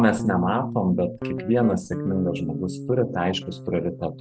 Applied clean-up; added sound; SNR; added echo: none; Guitar; 9 dB; none.